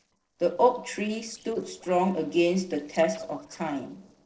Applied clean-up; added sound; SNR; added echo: neural separator model SepFormer DNS4.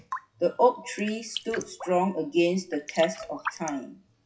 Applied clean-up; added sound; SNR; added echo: classical method WPE with log-MMSE.